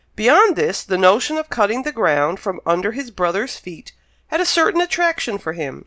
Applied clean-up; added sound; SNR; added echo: none; none; none; none.